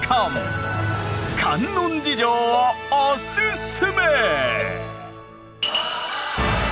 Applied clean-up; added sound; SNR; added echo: none; Cowbell; 19 dB; none.